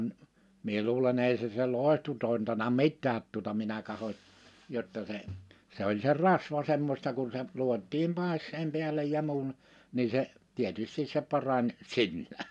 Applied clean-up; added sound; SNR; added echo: none; none; none; none.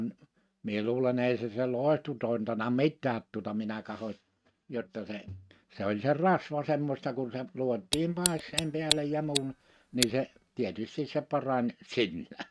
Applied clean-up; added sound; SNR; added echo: neural mask model RNNoise.